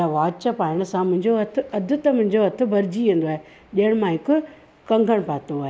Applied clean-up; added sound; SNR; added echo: none; none; none; none.